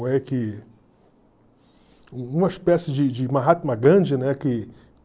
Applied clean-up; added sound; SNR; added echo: none; none; none; none.